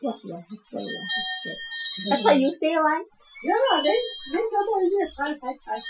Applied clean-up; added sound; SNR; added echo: classical method Wiener filter.